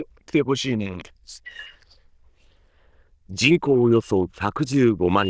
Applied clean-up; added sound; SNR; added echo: neural diffusion model UNIVERSE++.